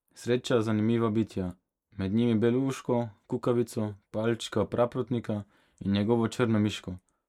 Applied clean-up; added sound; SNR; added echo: neural mask model Resemble Enhance denoiser.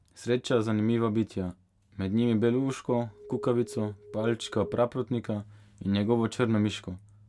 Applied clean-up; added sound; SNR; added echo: none; Alarm; 14 dB; none.